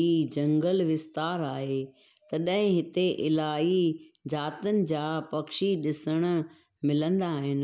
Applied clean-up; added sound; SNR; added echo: none; none; none; none.